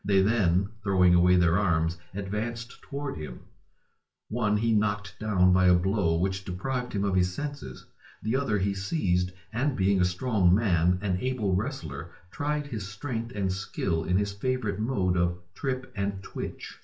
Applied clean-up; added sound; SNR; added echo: none; none; none; reverberation time 0.3 s.